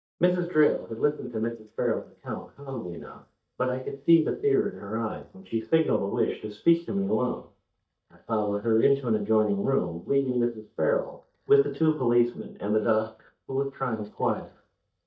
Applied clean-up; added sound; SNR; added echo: neural mask model DeepFilterNet 3.